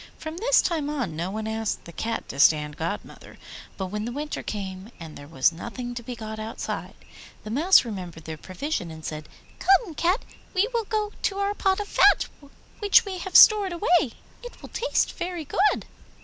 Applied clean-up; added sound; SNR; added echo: none; none; none; none.